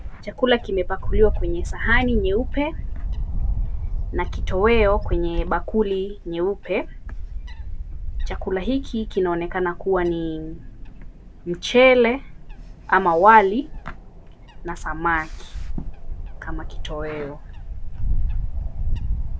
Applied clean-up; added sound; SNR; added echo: none; Wind / Bird; 3 dB; none.